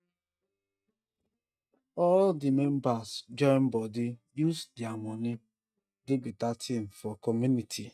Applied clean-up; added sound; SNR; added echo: neural mask model DeepFilterNet 3.